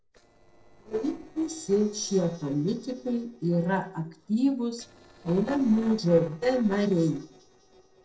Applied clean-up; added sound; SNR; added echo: neural separator model SepFormer DNS4.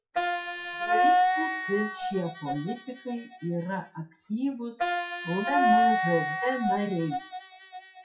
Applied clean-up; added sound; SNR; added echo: classical method WPE with log-MMSE.